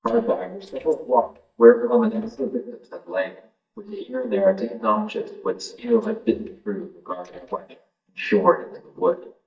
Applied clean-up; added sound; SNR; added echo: neural mask model DeepFilterNet 3.